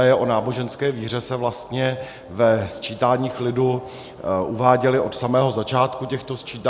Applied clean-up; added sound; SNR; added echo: none; none; none; none.